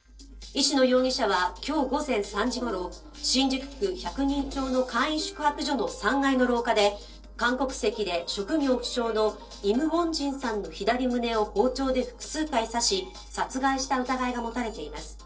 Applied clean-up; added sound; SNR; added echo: neural separator model SepFormer DNS4.